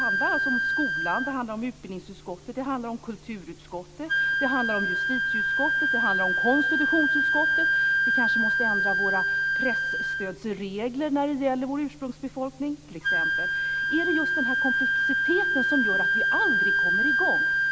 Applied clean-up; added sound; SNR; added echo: none; Wind instrument, woodwind instrument; -5 dB; none.